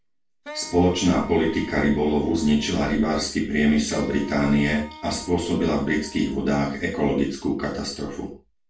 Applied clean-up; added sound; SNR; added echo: none; Wind instrument, woodwind instrument; 20 dB; reverberation time 0.3 s.